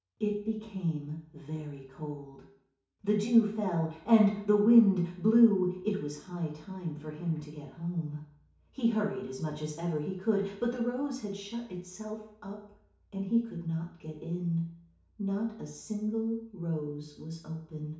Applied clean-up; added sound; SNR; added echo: none; none; none; reverberation time 0.6 s.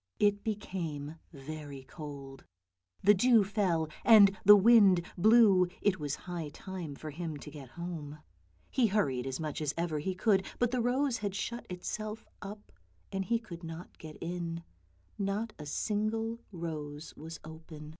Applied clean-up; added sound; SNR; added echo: none; none; none; none.